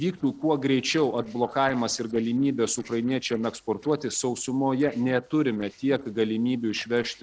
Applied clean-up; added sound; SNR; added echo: neural separator model SepFormer DNS4.